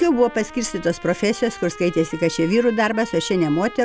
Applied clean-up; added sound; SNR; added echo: none; Trumpet; 17 dB; none.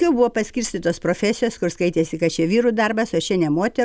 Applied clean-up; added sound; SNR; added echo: none; none; none; none.